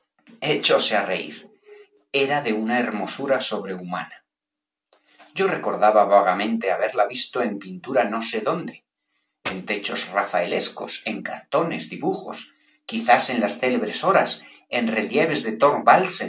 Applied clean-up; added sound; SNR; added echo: none; Clapping; 11 dB; none.